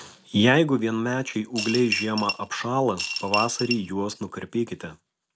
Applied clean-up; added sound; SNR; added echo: none; Coin (dropping) / Glass; 5 dB; none.